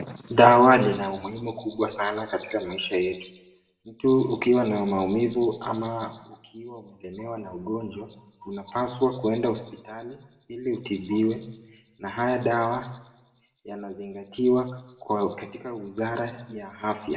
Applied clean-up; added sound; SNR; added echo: none; none; none; reverberation time 0.7 s.